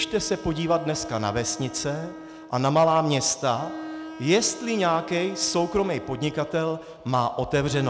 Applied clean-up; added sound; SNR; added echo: none; Bowed string instrument; 15 dB; none.